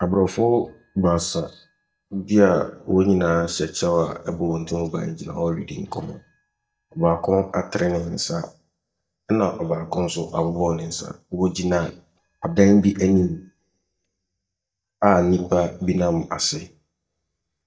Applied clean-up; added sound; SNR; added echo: neural mask model DeepFilterNet 3.